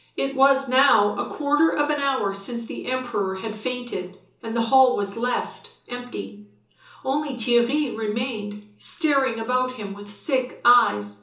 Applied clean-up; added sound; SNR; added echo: none; none; none; reverberation time 0.8 s.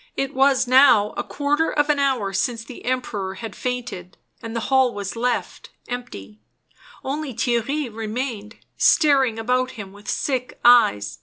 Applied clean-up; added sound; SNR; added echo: none; none; none; none.